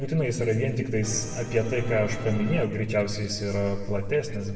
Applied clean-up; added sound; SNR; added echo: none; Musical instrument; 12 dB; reverberation time 1.5 s.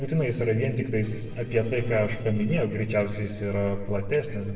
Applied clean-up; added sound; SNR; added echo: neural separator model SepFormer DNS4.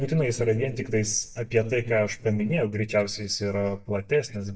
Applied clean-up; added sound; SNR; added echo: neural mask model DeepFilterNet 3.